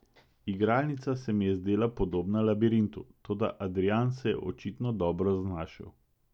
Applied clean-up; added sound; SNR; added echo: none; none; none; none.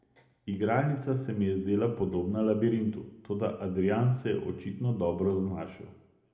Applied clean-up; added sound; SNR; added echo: none; none; none; reverberation time 0.7 s.